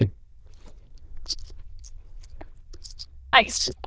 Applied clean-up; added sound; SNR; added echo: neural diffusion model UNIVERSE++.